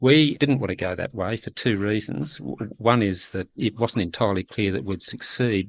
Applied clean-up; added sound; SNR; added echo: neural mask model Resemble Enhance denoiser.